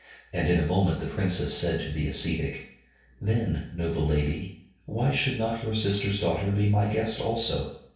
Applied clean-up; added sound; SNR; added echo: none; none; none; reverberation time 0.6 s.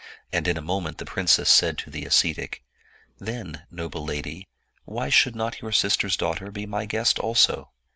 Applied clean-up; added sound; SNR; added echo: none; none; none; none.